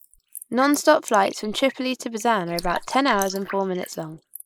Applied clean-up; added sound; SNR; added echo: neural mask model Resemble Enhance denoiser.